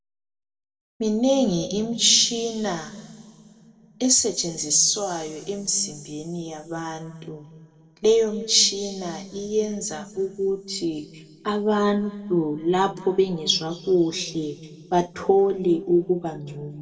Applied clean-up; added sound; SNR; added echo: none; none; none; reverberation time 2.0 s.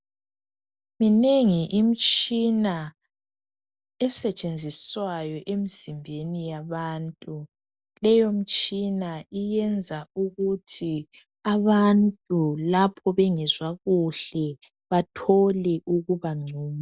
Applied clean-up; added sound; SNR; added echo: none; none; none; none.